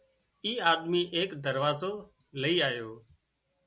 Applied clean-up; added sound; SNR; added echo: none; none; none; none.